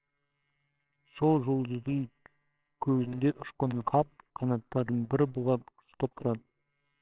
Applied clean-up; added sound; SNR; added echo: neural separator model SepFormer WHAMR!.